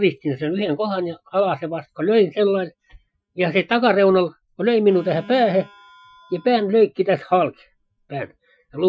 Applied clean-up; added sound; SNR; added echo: classical method Wiener filter.